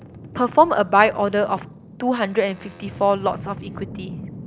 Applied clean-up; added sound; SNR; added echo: none; Boat, Water vehicle; 16 dB; none.